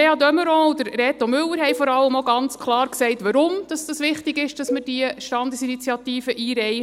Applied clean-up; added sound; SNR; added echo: none; Cowbell; 15 dB; none.